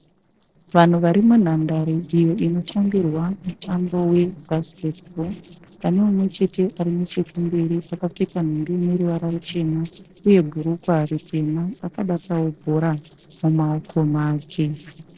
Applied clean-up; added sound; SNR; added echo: neural separator model SepFormer DNS4.